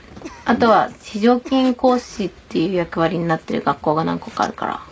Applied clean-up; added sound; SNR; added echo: none; Cough; 20 dB; none.